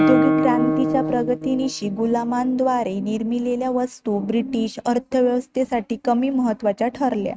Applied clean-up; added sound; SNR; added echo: neural mask model RNNoise.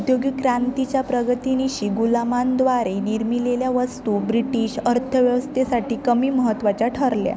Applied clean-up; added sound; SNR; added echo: none; none; none; none.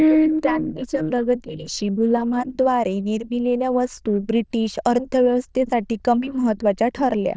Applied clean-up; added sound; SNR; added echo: neural diffusion model UNIVERSE++.